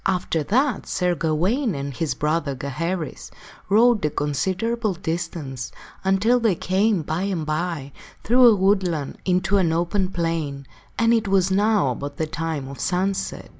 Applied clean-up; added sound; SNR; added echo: none; none; none; none.